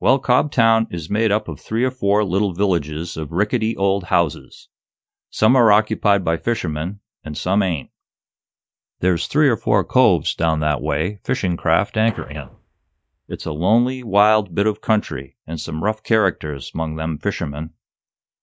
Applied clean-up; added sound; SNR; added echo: neural mask model DeepFilterNet 3.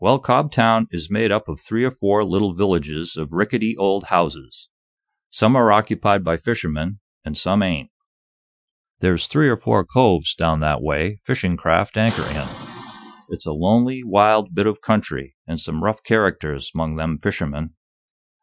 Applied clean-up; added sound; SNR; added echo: classical method Wiener filter.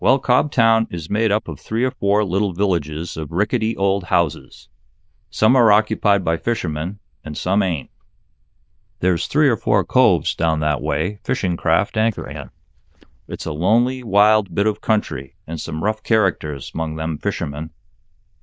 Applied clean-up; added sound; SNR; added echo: neural diffusion model UNIVERSE++.